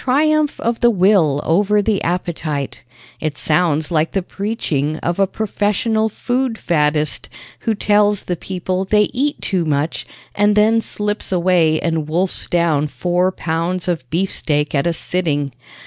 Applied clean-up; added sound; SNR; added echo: none; none; none; none.